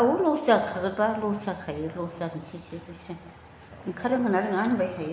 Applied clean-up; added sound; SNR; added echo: none; Growling; 20 dB; none.